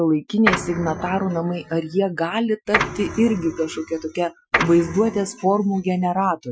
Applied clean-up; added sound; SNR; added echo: classical method Wiener filter.